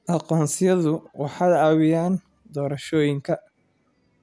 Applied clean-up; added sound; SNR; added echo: none; none; none; none.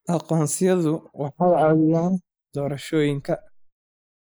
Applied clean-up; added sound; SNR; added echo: neural mask model Resemble Enhance denoiser.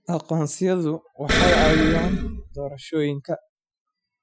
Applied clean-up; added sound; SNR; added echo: classical method Wiener filter.